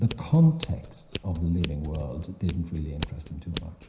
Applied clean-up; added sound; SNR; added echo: none; Scissors; 9 dB; reverberation time 0.9 s.